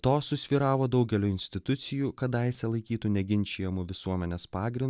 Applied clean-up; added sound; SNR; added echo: none; none; none; none.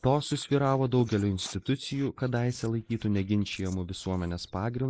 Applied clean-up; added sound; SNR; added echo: neural mask model Resemble Enhance denoiser.